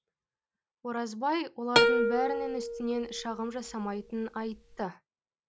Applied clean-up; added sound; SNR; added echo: none; Plucked string instrument; -4 dB; none.